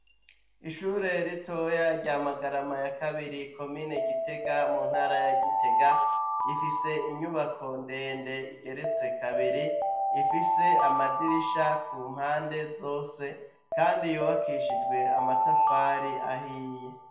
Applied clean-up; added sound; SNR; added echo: none; Alarm; -2 dB; reverberation time 0.6 s.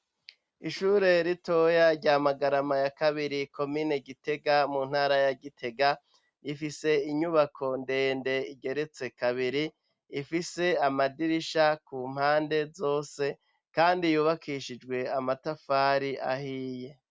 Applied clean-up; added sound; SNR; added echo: none; none; none; none.